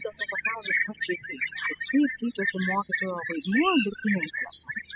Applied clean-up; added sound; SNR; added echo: classical method spectral subtraction.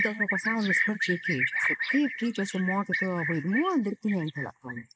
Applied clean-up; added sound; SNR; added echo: neural mask model Resemble Enhance denoiser.